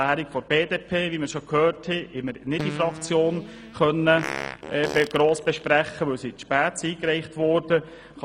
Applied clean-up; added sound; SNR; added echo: none; Fart; 12 dB; none.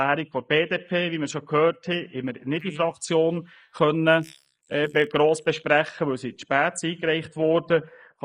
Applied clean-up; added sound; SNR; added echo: neural mask model Resemble Enhance denoiser.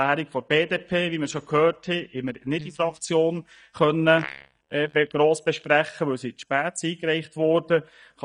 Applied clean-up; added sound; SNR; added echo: neural mask model DeepFilterNet 3.